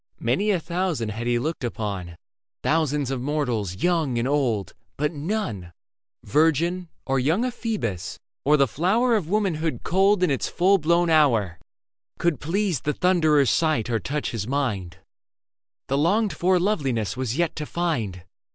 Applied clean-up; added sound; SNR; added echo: none; none; none; none.